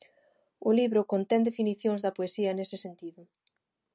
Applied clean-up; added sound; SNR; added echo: none; none; none; none.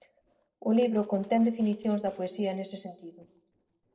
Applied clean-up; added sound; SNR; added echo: neural separator model SepFormer DNS4.